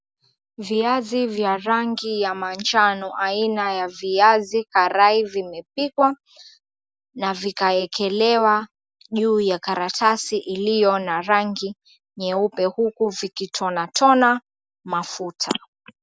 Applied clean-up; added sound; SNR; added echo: none; none; none; none.